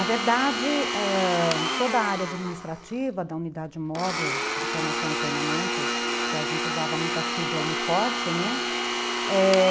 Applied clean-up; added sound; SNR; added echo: none; Domestic sounds, home sounds; 1 dB; none.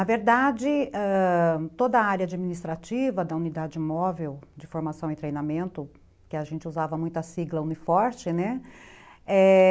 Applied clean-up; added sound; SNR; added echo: none; none; none; none.